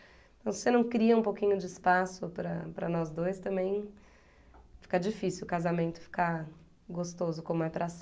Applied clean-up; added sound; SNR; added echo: none; none; none; none.